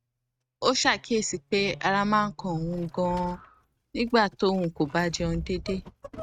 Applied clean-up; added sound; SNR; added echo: neural mask model RNNoise.